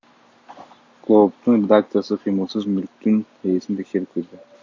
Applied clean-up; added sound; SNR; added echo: none; none; none; none.